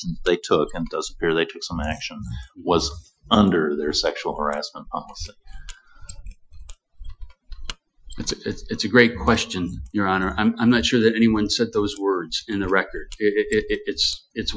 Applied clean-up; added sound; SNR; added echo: classical method Wiener filter.